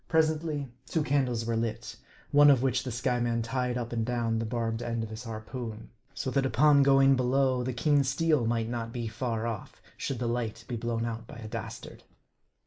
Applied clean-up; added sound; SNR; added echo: neural mask model Resemble Enhance denoiser.